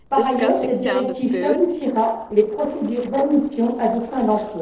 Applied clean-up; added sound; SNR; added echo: neural separator model SepFormer DNS4.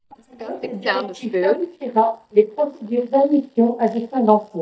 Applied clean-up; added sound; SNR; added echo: neural mask model DeepFilterNet 3.